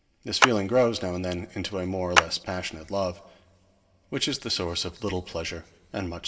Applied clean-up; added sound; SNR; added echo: none; Clapping; 0 dB; reverberation time 1.6 s.